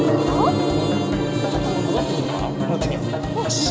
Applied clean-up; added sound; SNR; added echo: none; Gong; 0 dB; reverberation time 0.9 s.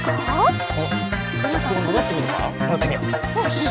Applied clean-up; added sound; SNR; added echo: none; none; none; none.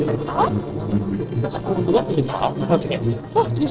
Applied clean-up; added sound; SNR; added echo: neural separator model SepFormer DNS4.